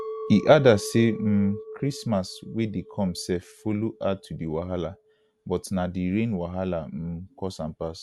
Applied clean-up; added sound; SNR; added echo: none; Chink, clink; 16 dB; none.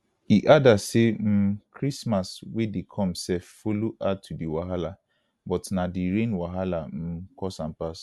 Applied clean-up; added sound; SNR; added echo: none; none; none; none.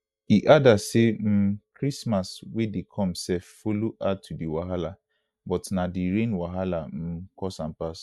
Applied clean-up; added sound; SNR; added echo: neural mask model DeepFilterNet 3.